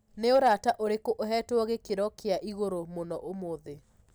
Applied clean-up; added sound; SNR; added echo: none; none; none; none.